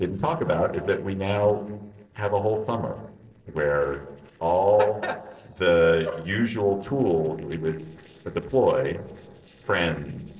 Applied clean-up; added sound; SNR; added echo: neural separator model SepFormer DNS4.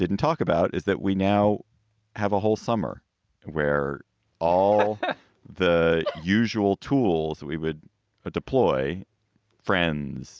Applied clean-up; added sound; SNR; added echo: none; none; none; none.